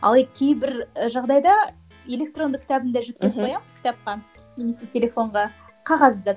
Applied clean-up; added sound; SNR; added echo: none; none; none; none.